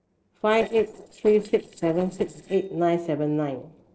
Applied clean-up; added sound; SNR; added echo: neural separator model SepFormer DNS4.